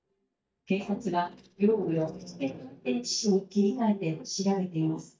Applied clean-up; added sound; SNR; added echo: neural mask model DeepFilterNet 3.